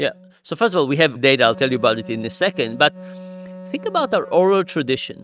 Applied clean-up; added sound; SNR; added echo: neural mask model RNNoise.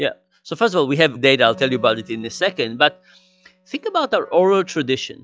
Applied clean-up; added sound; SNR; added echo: classical method log-MMSE.